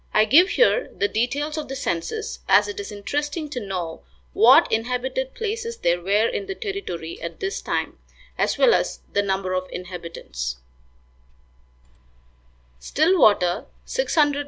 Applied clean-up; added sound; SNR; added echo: none; none; none; none.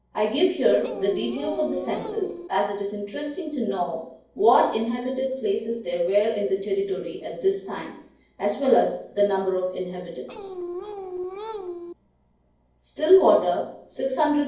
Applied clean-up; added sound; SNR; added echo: neural separator model SepFormer DNS4.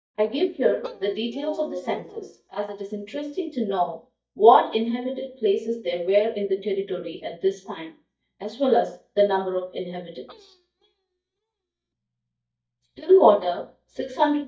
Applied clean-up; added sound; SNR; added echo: neural mask model DeepFilterNet 3.